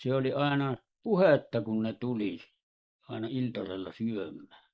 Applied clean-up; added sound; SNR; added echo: neural mask model Resemble Enhance denoiser.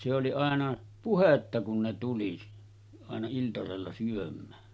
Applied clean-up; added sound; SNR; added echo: none; none; none; none.